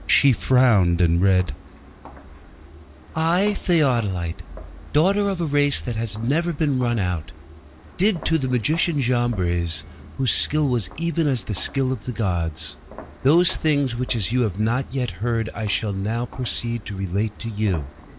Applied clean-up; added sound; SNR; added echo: none; Walk, footsteps; 18 dB; none.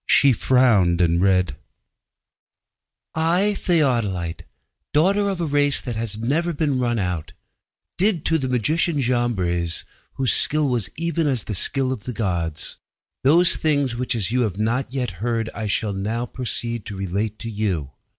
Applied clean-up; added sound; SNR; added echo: none; none; none; none.